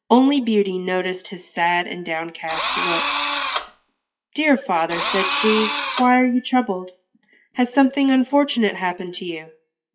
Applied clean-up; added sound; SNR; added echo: classical method WPE with log-MMSE.